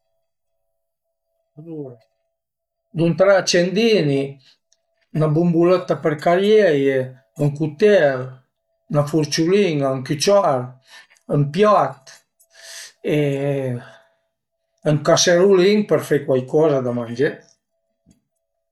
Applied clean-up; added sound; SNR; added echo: neural mask model DeepFilterNet 3.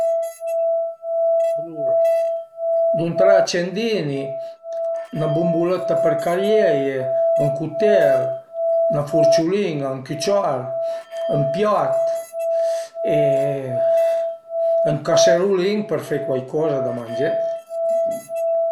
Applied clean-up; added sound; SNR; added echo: none; Musical instrument; -3 dB; none.